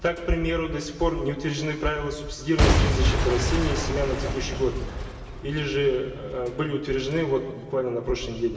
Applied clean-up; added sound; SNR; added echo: none; Shatter / Crushing / Boom; 2 dB; reverberation time 2.5 s.